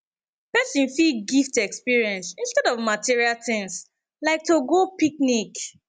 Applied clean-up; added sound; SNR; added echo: none; none; none; none.